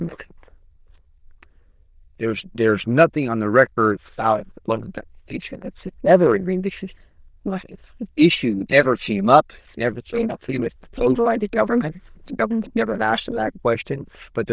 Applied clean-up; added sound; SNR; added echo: neural diffusion model UNIVERSE++.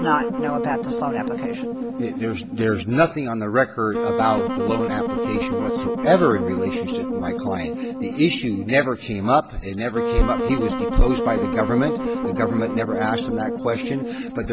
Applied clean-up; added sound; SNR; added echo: none; Wind instrument, woodwind instrument; 3 dB; none.